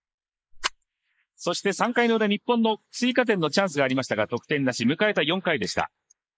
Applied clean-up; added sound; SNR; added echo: neural mask model Resemble Enhance denoiser.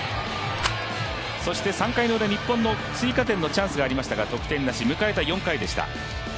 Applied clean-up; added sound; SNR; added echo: none; Rattle; 8 dB; none.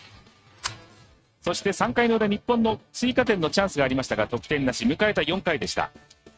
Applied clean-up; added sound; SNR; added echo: neural mask model RNNoise.